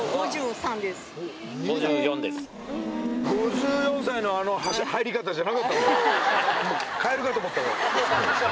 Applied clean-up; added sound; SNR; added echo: none; none; none; none.